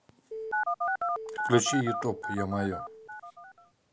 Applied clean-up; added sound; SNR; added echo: none; Telephone; 1 dB; none.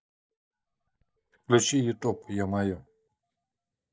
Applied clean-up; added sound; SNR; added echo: neural mask model DeepFilterNet 3.